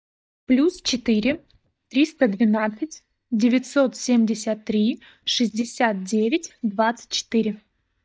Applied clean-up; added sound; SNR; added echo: neural mask model DeepFilterNet 3.